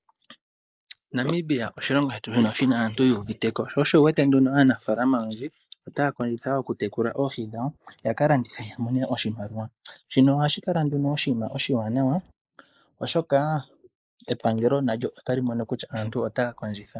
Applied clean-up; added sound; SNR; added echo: neural mask model Resemble Enhance denoiser.